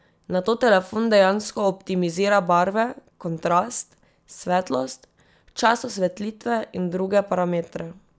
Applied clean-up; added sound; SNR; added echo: none; none; none; none.